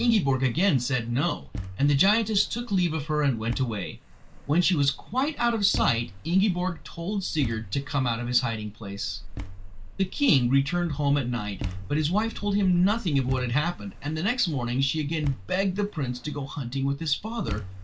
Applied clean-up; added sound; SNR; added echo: none; Thump, thud + Ocean; 11 dB; none.